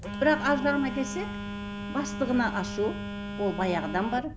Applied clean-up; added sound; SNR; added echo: none; Telephone; 6 dB; none.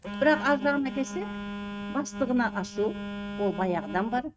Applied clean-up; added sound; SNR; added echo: neural mask model RNNoise.